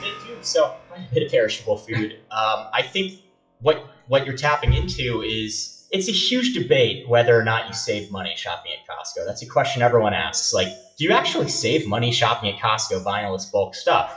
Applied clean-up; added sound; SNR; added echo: classical method WPE with log-MMSE.